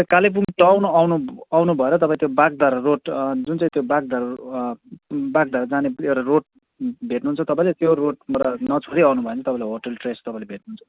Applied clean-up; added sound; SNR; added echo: none; none; none; none.